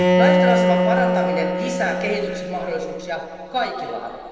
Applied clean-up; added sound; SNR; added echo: none; Bowed string instrument; -4 dB; reverberation time 2.5 s.